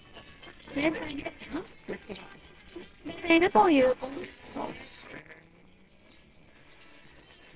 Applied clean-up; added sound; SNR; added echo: neural separator model SepFormer WHAMR!.